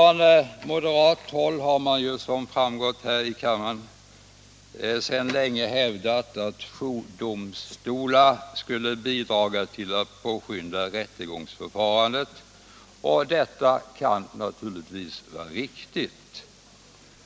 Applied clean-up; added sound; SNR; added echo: none; none; none; none.